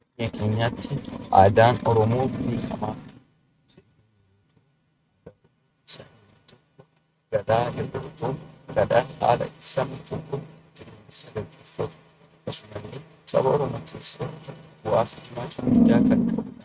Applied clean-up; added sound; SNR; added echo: neural mask model RNNoise.